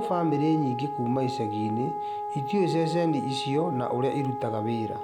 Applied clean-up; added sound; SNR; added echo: none; Wind instrument, woodwind instrument; 5 dB; none.